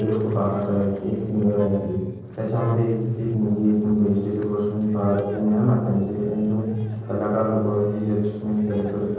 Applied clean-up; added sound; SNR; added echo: neural separator model SepFormer DNS4.